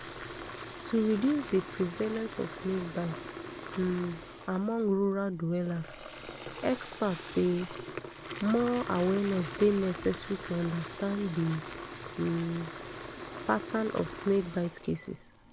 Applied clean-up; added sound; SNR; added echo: none; Fill (with liquid) / Water tap, faucet; 11 dB; none.